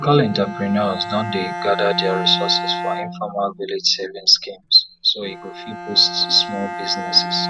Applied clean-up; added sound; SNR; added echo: none; Bowed string instrument; 9 dB; none.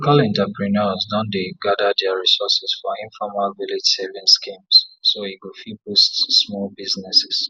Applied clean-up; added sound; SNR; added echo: none; none; none; none.